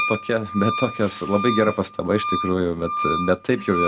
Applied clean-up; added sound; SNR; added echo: none; Wind instrument, woodwind instrument; 5 dB; none.